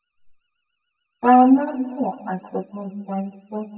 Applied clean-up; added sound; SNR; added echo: neural mask model DeepFilterNet 3.